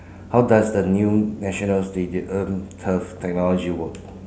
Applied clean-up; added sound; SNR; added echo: none; none; none; none.